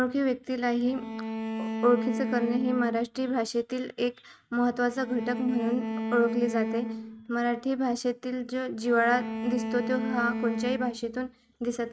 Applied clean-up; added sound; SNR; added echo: neural mask model RNNoise.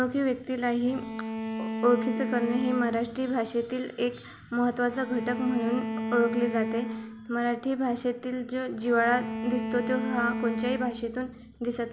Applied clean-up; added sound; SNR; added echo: none; Bowed string instrument; 6 dB; none.